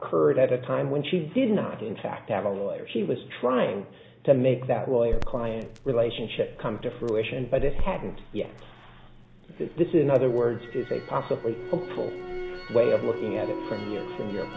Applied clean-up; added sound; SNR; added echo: none; Crackle; 9 dB; none.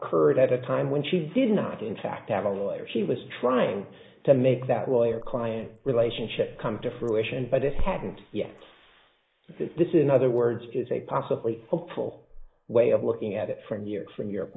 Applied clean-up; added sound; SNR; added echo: neural mask model Resemble Enhance denoiser.